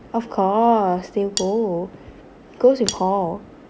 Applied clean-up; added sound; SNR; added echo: none; Cutlery, silverware; 10 dB; none.